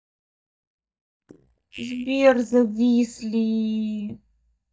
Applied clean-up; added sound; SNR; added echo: neural mask model DeepFilterNet 3.